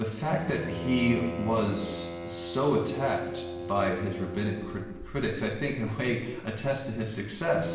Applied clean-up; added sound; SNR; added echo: none; Bowed string instrument; 9 dB; reverberation time 1.0 s.